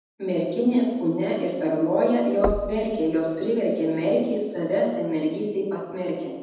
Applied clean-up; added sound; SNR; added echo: none; Knock; 10 dB; reverberation time 1.1 s.